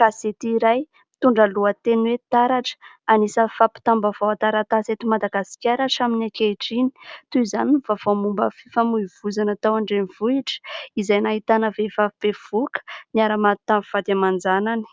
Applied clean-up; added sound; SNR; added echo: none; none; none; none.